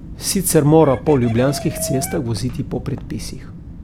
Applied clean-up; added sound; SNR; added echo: none; Wind + Chicken, rooster; 12 dB; none.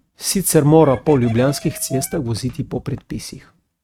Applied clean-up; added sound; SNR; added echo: neural mask model RNNoise.